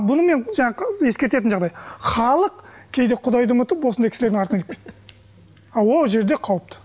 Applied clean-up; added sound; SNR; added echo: none; none; none; none.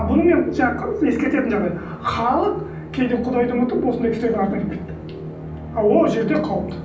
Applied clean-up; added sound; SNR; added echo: none; Musical instrument; 12 dB; reverberation time 0.6 s.